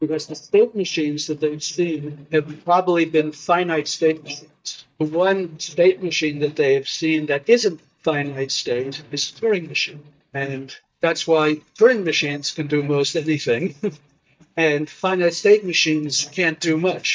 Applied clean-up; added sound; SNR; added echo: neural mask model DeepFilterNet 3.